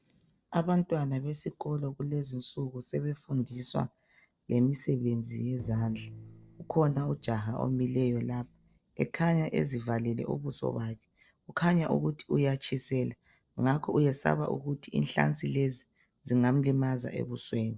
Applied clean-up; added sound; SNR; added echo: neural separator model SepFormer DNS4.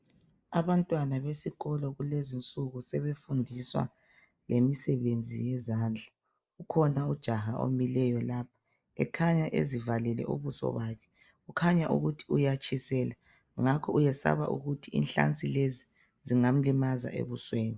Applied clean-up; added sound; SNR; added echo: neural mask model Resemble Enhance denoiser.